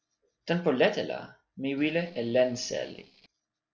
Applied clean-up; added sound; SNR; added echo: neural separator model SepFormer DNS4.